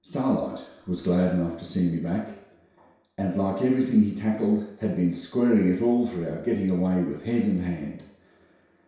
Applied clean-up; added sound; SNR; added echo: none; none; none; reverberation time 0.7 s.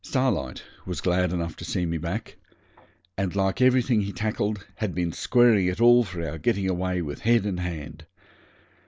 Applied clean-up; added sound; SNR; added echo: none; none; none; none.